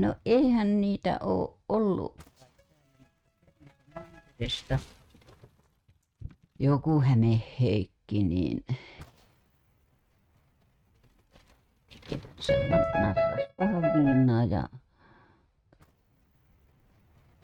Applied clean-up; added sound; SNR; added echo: neural mask model RNNoise.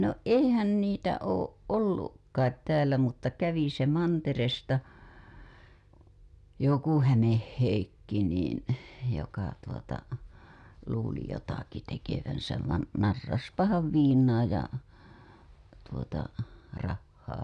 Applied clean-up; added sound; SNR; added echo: none; none; none; none.